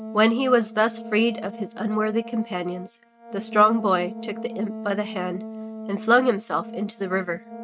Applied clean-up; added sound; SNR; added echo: neural mask model RNNoise.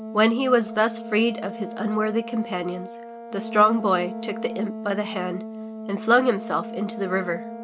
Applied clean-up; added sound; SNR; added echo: none; Wind instrument, woodwind instrument + Brass instrument; 10 dB; none.